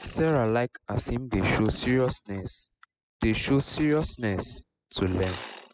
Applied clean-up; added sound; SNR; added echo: classical method spectral subtraction.